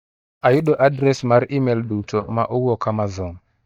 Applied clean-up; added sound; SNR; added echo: neural mask model DeepFilterNet 3.